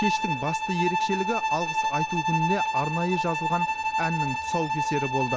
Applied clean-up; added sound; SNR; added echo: none; Bowed string instrument; -2 dB; none.